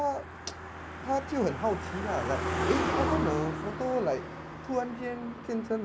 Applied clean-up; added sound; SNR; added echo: none; Car passing by; 2 dB; none.